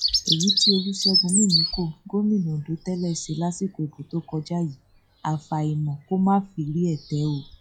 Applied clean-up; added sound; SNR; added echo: classical method log-MMSE.